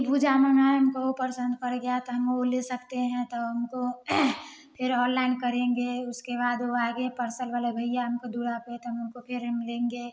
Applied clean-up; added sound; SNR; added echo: none; none; none; none.